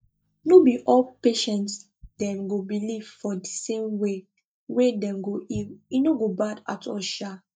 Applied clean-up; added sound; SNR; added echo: neural mask model DeepFilterNet 3.